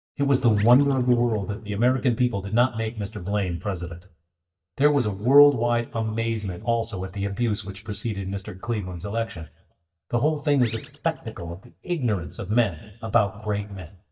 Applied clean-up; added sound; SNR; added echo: neural mask model DeepFilterNet 3.